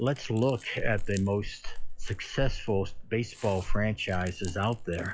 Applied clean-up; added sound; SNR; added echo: classical method log-MMSE.